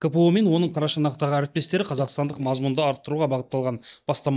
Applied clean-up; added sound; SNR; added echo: neural mask model DeepFilterNet 3.